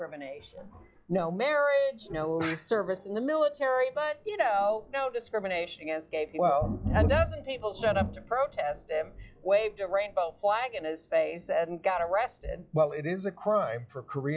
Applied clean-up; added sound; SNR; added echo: classical method log-MMSE.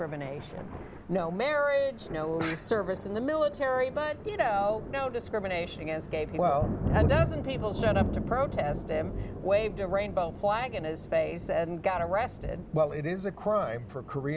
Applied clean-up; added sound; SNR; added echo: none; Thunder; 6 dB; none.